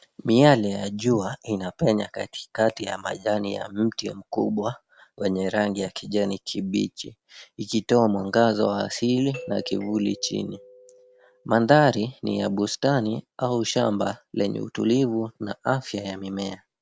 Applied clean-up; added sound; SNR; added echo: none; Doorbell; 18 dB; none.